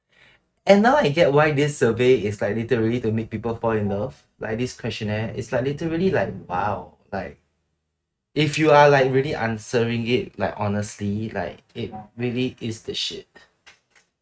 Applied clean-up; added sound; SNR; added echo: neural mask model RNNoise.